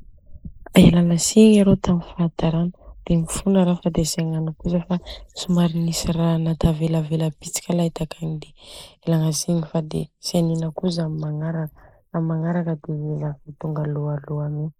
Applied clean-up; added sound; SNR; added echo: neural mask model Resemble Enhance denoiser.